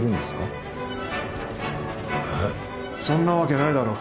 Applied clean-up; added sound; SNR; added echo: none; none; none; none.